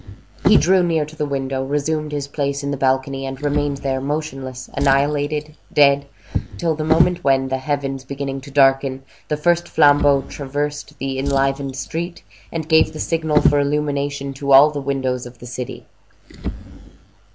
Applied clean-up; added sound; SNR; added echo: none; Drawer open or close; 8 dB; none.